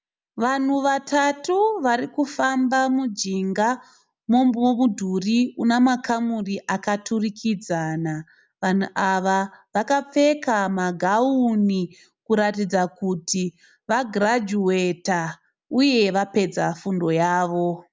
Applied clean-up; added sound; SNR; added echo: none; none; none; none.